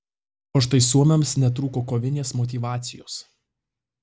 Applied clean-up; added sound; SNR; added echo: none; none; none; none.